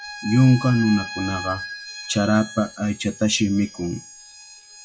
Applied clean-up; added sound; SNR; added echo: classical method log-MMSE.